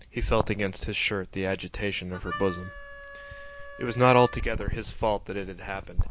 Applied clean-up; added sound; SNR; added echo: none; Harmonica; 13 dB; none.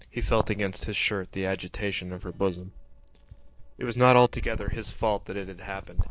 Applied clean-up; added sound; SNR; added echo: neural separator model SepFormer DNS4.